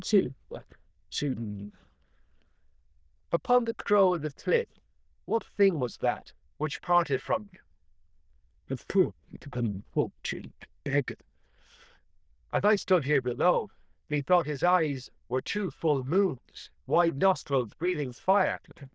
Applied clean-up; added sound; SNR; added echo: neural diffusion model UNIVERSE++.